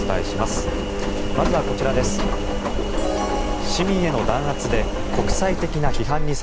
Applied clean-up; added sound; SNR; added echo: none; Engine; -3 dB; none.